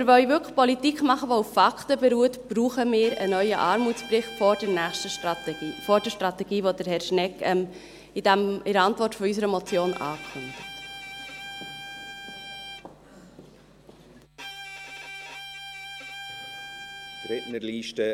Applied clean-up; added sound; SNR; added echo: none; Bowed string instrument; 14 dB; none.